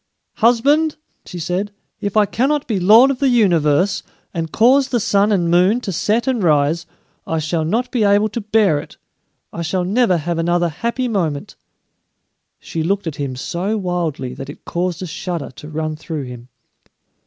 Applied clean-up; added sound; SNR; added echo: none; none; none; none.